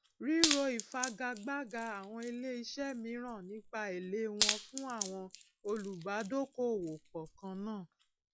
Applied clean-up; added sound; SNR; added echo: classical method log-MMSE.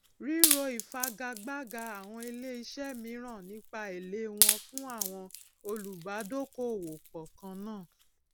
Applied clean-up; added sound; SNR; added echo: none; Wood; -4 dB; none.